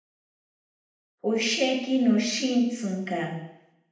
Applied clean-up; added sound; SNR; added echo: none; none; none; reverberation time 0.8 s.